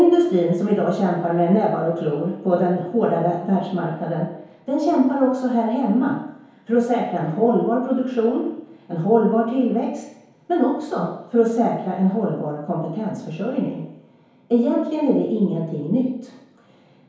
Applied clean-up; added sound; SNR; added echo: none; none; none; reverberation time 1.0 s.